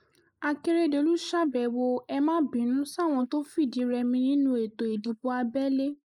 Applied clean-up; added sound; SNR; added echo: neural mask model Resemble Enhance denoiser.